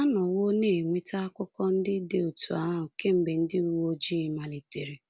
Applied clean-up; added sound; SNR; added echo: none; none; none; none.